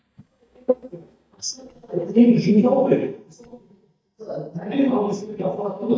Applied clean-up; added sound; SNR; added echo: neural mask model DeepFilterNet 3.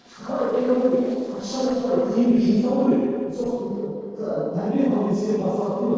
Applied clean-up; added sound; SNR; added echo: neural separator model SepFormer DNS4.